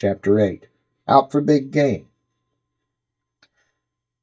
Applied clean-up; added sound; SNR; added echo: neural mask model DeepFilterNet 3.